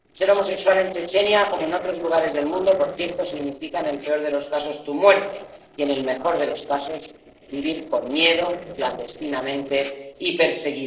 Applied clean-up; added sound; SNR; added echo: neural separator model SepFormer DNS4.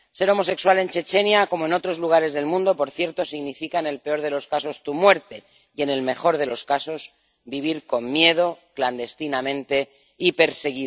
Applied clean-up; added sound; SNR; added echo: none; none; none; none.